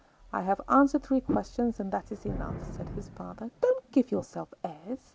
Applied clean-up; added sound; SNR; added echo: none; Thunder / Rain; 14 dB; none.